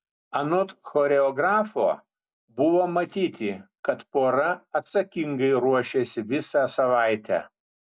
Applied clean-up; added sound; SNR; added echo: none; none; none; none.